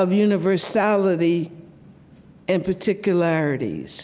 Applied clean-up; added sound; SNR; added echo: none; none; none; none.